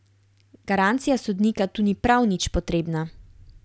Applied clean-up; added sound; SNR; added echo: none; none; none; none.